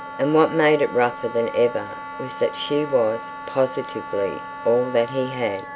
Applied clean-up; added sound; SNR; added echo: none; Wind instrument, woodwind instrument; 12 dB; none.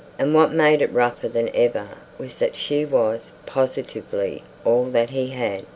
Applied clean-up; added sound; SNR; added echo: none; none; none; none.